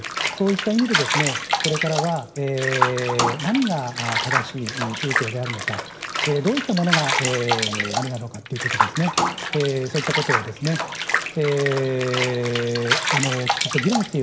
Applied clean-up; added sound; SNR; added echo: none; Bathtub (filling or washing) / Water; 1 dB; reverberation time 2.1 s.